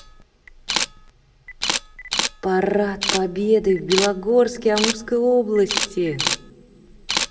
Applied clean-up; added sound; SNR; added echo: none; Camera; 5 dB; reverberation time 2.2 s.